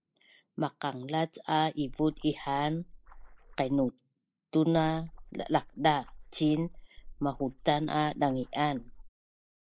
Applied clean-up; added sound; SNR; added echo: neural mask model Resemble Enhance denoiser.